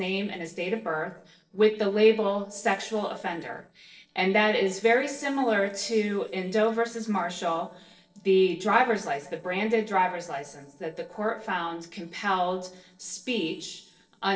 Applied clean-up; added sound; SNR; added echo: neural separator model SepFormer DNS4.